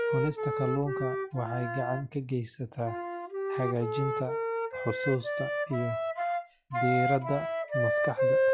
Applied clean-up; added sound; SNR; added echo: classical method log-MMSE.